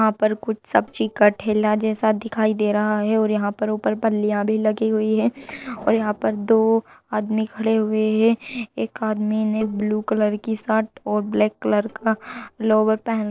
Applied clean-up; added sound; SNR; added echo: neural separator model SepFormer DNS4.